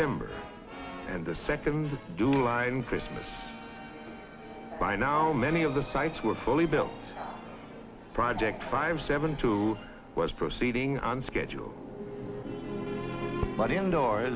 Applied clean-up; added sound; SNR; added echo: none; Subway, metro, underground; 15 dB; none.